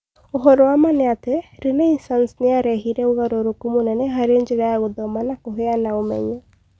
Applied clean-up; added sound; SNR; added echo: none; none; none; none.